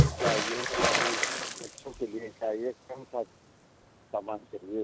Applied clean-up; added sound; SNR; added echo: none; Water / Splash, splatter; -4 dB; none.